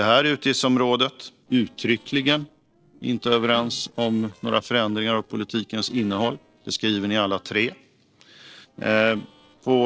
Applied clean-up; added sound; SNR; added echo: neural separator model SepFormer DNS4.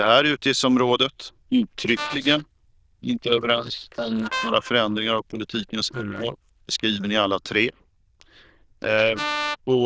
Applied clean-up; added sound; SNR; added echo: neural diffusion model UNIVERSE++.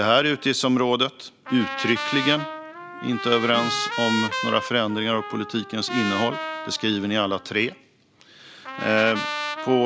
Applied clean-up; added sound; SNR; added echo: none; Trumpet; 8 dB; none.